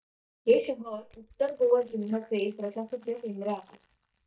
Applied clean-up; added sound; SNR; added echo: neural mask model DeepFilterNet 3.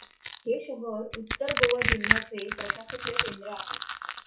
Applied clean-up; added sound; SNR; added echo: classical method WPE with log-MMSE.